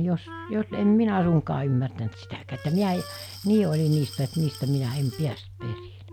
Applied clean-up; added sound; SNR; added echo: none; Wind instrument, woodwind instrument + Glass; 18 dB; none.